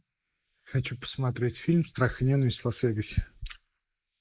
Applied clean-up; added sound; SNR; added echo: neural mask model Resemble Enhance denoiser.